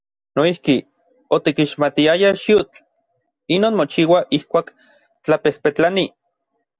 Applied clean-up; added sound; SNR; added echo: none; none; none; none.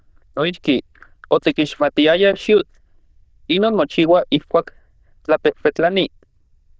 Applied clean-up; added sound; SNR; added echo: neural diffusion model UNIVERSE++.